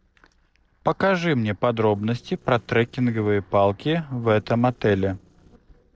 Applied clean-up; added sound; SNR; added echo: neural separator model SepFormer DNS4.